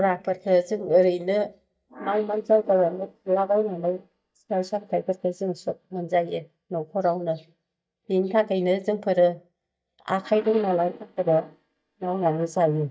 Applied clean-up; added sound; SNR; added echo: neural mask model DeepFilterNet 3.